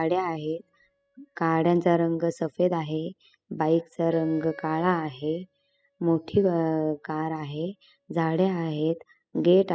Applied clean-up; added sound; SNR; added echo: classical method spectral subtraction.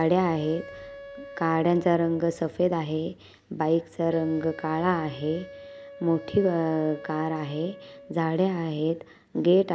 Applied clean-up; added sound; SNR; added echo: none; Wind instrument, woodwind instrument; 19 dB; none.